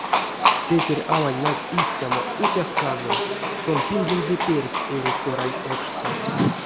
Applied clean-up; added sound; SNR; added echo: none; Livestock, farm animals, working animals; -4 dB; none.